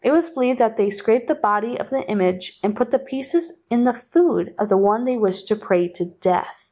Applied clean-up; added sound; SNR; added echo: none; none; none; none.